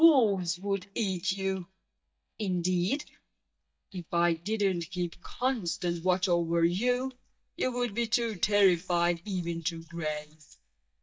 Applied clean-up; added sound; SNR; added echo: neural mask model DeepFilterNet 3.